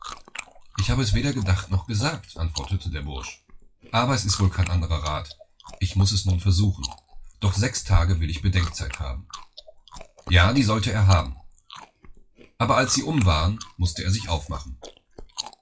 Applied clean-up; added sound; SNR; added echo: classical method WPE with log-MMSE.